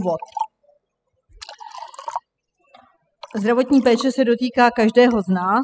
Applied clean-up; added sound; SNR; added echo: classical method spectral subtraction.